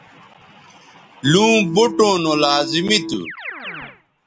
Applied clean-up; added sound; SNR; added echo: none; Keyboard (musical); 12 dB; none.